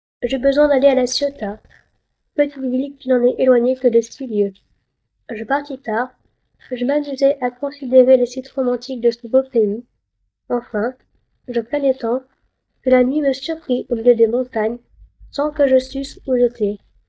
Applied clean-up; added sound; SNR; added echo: neural mask model DeepFilterNet 3.